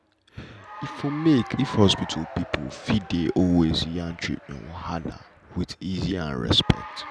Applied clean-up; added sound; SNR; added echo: none; Applause / Cheering; 16 dB; none.